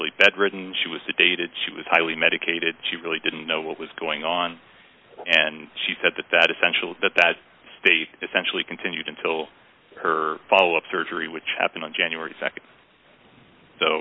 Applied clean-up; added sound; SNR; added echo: none; none; none; none.